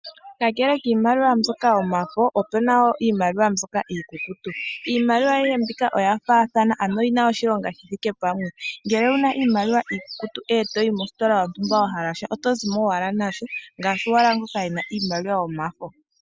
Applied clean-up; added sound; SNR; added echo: none; Bird; 13 dB; none.